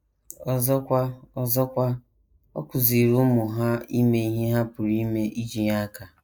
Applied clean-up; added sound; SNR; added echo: neural mask model Resemble Enhance denoiser.